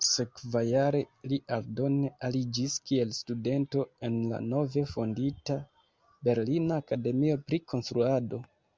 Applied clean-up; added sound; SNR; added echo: none; none; none; none.